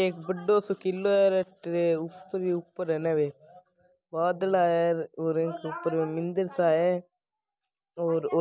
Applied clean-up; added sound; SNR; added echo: none; none; none; none.